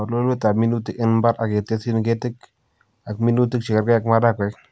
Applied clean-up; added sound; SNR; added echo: none; none; none; none.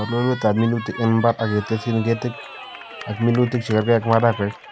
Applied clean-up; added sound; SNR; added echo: none; Cheering; 15 dB; none.